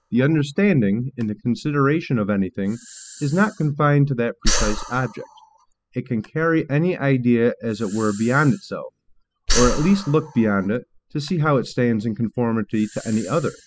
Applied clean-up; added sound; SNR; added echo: classical method spectral subtraction.